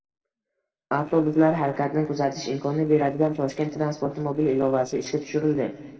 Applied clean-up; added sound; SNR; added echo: neural separator model SepFormer DNS4.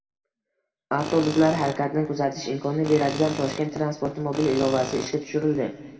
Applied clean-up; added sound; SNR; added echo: none; Tools; 11 dB; reverberation time 2.1 s.